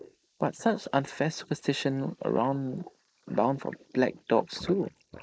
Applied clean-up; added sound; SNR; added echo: neural mask model Resemble Enhance denoiser.